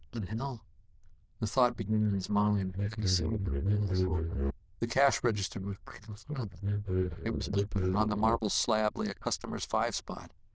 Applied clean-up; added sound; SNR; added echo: neural diffusion model UNIVERSE++.